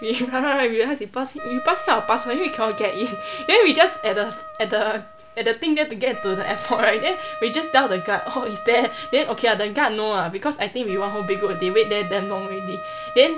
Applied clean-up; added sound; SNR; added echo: none; Wind instrument, woodwind instrument; 12 dB; none.